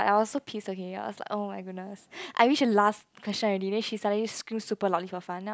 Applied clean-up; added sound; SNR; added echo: none; none; none; none.